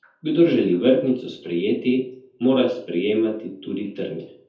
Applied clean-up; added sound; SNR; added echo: none; none; none; reverberation time 0.5 s.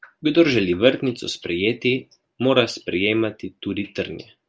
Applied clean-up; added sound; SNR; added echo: none; none; none; none.